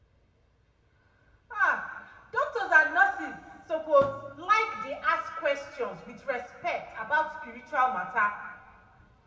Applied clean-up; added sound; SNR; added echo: none; Thump, thud; 17 dB; reverberation time 1.7 s.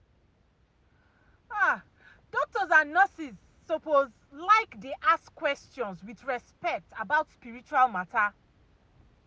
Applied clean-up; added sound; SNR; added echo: none; none; none; none.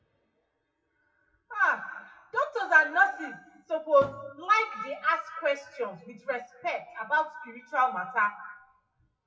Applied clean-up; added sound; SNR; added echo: classical method WPE with log-MMSE.